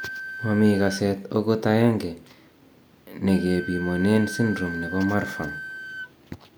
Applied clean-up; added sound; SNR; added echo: none; Wind instrument, woodwind instrument; 13 dB; none.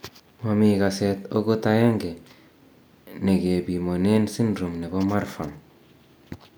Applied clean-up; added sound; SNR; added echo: none; none; none; none.